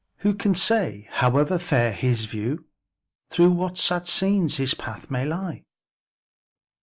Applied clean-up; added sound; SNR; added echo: neural mask model Resemble Enhance denoiser.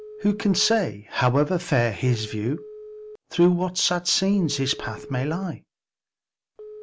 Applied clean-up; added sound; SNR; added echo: none; Telephone; 18 dB; none.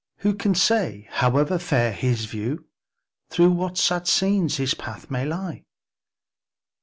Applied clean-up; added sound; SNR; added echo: none; none; none; none.